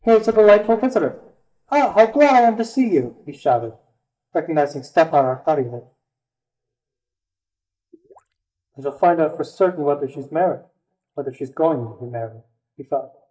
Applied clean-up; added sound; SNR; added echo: neural mask model DeepFilterNet 3.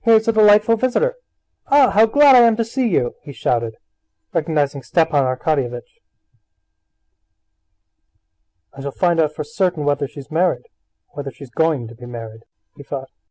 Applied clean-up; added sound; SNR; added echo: none; none; none; none.